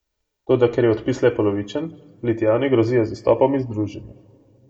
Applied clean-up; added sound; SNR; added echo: none; none; none; reverberation time 1.0 s.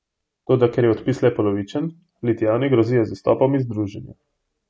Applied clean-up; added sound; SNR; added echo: none; none; none; none.